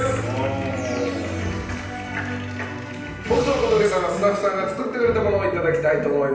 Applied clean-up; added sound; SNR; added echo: none; none; none; reverberation time 0.9 s.